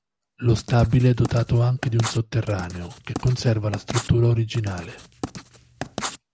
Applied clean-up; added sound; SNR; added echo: none; Writing; 13 dB; none.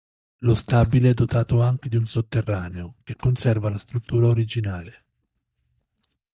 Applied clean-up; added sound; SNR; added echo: neural mask model DeepFilterNet 3.